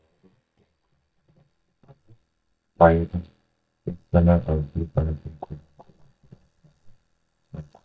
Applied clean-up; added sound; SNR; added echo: neural mask model DeepFilterNet 3.